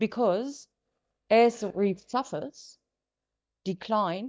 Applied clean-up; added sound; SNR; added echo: neural mask model DeepFilterNet 3.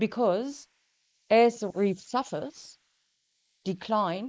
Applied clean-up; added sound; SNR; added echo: neural mask model Resemble Enhance denoiser.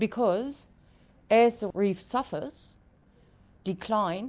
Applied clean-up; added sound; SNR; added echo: none; none; none; none.